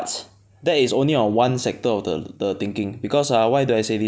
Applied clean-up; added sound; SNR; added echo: none; none; none; none.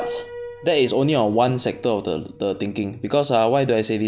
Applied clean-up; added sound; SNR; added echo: none; Piano; 17 dB; none.